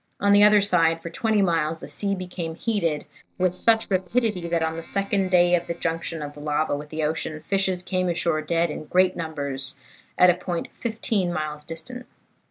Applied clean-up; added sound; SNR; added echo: neural separator model SepFormer DNS4.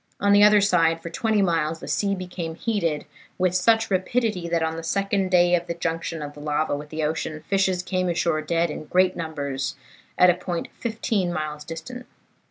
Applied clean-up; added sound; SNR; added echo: none; none; none; none.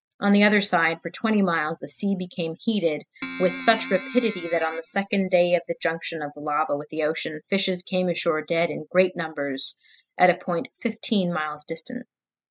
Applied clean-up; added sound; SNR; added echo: classical method spectral subtraction.